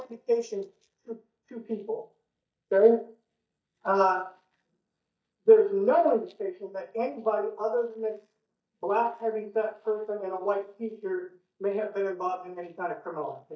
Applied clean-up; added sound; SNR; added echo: neural mask model DeepFilterNet 3.